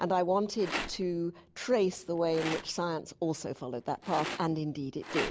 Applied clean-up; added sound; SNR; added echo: none; Rattle; 10 dB; none.